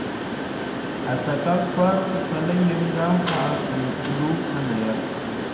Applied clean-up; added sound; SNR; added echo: none; Mechanisms; 3 dB; reverberation time 2.5 s.